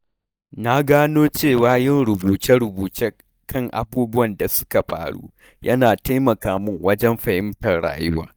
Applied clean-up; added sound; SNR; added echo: neural mask model DeepFilterNet 3.